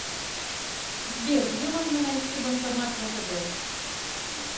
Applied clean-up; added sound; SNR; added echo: none; Water; 2 dB; reverberation time 0.8 s.